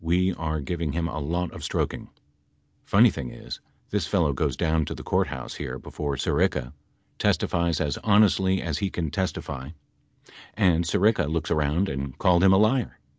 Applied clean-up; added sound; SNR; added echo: none; none; none; none.